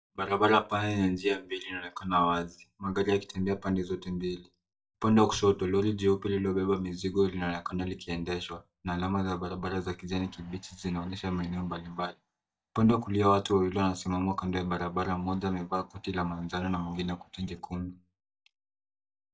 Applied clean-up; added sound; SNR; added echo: neural mask model DeepFilterNet 3.